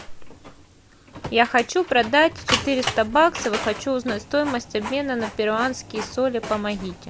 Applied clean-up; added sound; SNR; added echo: none; Printer; 10 dB; none.